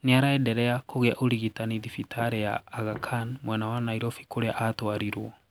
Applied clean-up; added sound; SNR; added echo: none; Walk, footsteps; 19 dB; none.